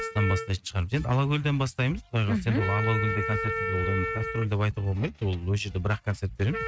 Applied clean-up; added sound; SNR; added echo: neural mask model RNNoise.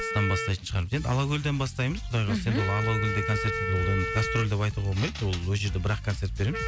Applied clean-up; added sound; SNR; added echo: none; Wind instrument, woodwind instrument; 8 dB; none.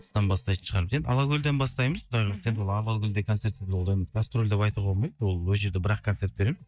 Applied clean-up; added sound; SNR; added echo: neural mask model DeepFilterNet 3.